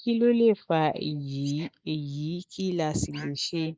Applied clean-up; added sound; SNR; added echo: neural mask model Resemble Enhance denoiser.